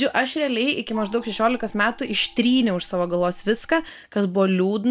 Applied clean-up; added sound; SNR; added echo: none; Gong; 20 dB; none.